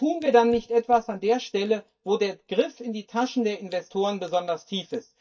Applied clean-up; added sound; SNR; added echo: neural mask model DeepFilterNet 3.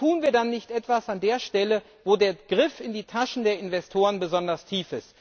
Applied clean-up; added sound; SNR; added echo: none; none; none; none.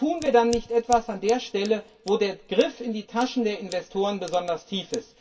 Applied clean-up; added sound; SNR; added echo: none; Scissors; 20 dB; reverberation time 0.1 s.